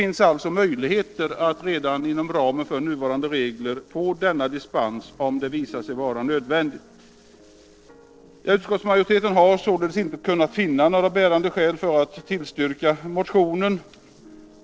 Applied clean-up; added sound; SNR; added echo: neural separator model SepFormer DNS4.